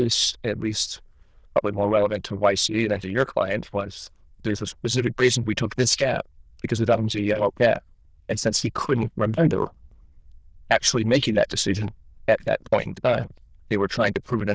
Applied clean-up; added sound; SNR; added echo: neural diffusion model UNIVERSE++.